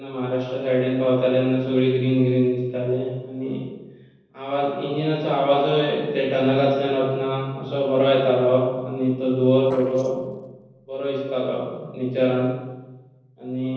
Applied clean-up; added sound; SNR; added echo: neural separator model SepFormer DNS4.